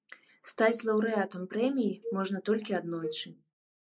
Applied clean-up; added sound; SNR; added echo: neural mask model Resemble Enhance denoiser.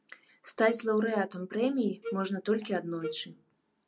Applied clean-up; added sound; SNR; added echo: none; Wind instrument, woodwind instrument; 10 dB; none.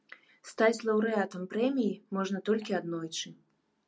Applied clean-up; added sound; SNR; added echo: none; none; none; none.